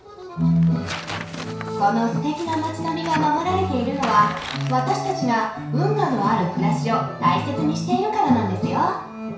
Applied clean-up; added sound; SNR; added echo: none; Tearing; 16 dB; reverberation time 0.6 s.